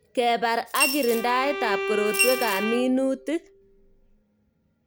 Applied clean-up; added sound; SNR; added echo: none; Bowed string instrument + Coin (dropping) / Glass; 3 dB; none.